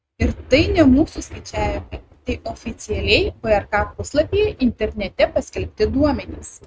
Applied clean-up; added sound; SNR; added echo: neural mask model RNNoise.